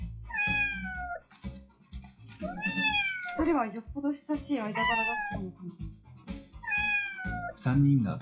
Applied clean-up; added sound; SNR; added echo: classical method WPE with log-MMSE.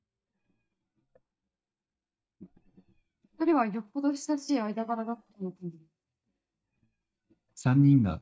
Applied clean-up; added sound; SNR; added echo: neural mask model DeepFilterNet 3.